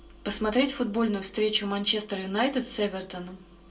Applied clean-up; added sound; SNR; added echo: none; none; none; reverberation time 0.2 s.